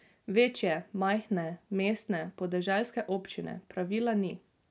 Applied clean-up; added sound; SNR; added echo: none; none; none; none.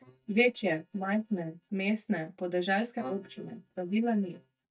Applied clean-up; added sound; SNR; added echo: neural mask model DeepFilterNet 3.